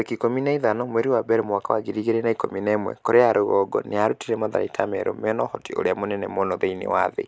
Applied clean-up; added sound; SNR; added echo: none; none; none; none.